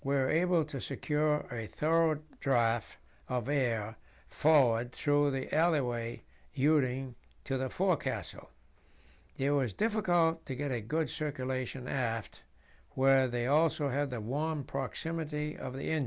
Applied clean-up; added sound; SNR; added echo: none; none; none; none.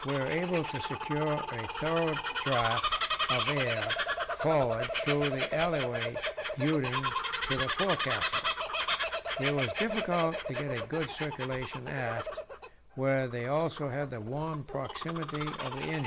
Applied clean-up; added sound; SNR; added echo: none; Bird vocalization, bird call, bird song; 2 dB; none.